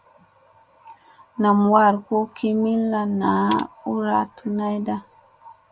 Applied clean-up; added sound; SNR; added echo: none; Computer keyboard; 19 dB; none.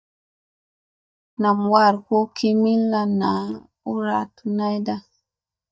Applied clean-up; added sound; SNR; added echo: neural mask model DeepFilterNet 3.